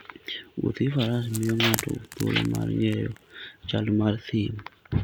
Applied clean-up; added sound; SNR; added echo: none; Wood; 13 dB; none.